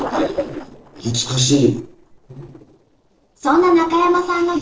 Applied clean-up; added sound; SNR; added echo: neural separator model SepFormer DNS4.